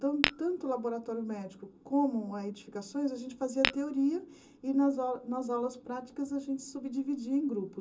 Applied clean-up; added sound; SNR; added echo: none; Tap / Glass; 1 dB; reverberation time 0.2 s.